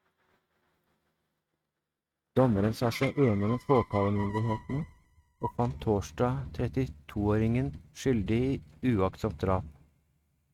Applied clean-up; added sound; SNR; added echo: neural mask model RNNoise.